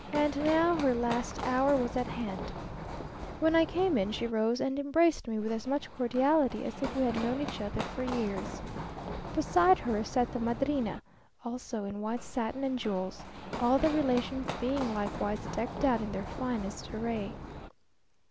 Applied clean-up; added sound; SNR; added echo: none; Run; 9 dB; none.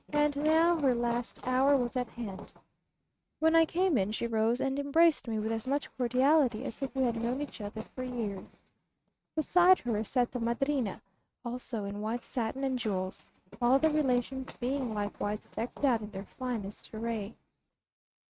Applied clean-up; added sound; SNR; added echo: neural mask model RNNoise.